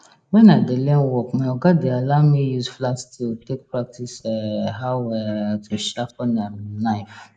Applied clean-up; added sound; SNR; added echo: neural mask model Resemble Enhance denoiser.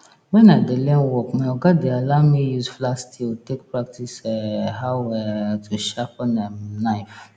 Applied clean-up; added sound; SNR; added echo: none; none; none; none.